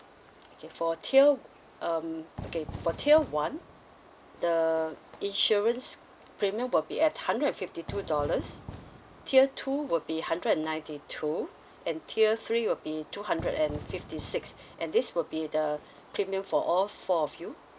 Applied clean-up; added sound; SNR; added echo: none; Fire / Fireworks; 18 dB; none.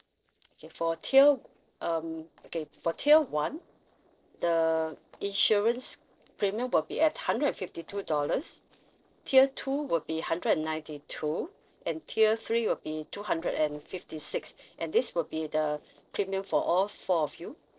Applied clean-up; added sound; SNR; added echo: neural separator model SepFormer DNS4.